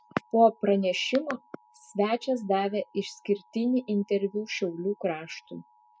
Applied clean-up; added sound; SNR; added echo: classical method spectral subtraction.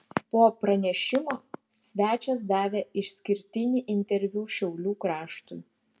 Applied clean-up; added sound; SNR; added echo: none; none; none; none.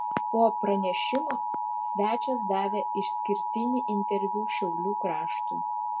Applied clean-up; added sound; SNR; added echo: none; Alarm; 0 dB; none.